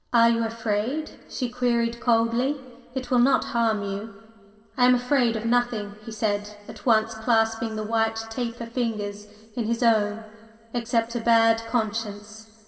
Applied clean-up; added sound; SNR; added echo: none; none; none; reverberation time 2.1 s.